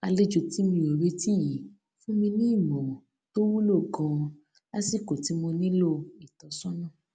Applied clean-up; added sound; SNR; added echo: none; none; none; none.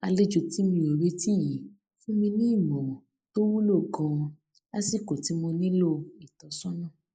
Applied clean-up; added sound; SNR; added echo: neural mask model Resemble Enhance denoiser.